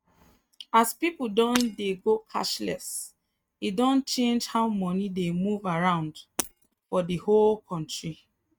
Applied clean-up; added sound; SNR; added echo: neural mask model RNNoise.